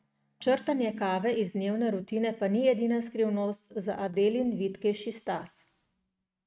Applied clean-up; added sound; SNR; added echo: neural mask model RNNoise.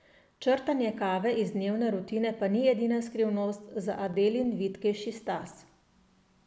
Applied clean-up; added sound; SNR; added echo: none; none; none; none.